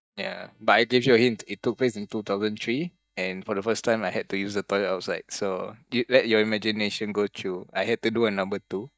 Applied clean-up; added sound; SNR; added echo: neural mask model DeepFilterNet 3.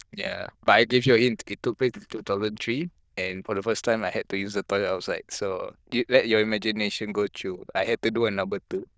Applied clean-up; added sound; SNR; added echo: neural diffusion model UNIVERSE++.